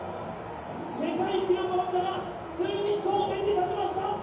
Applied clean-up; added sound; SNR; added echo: none; none; none; reverberation time 0.9 s.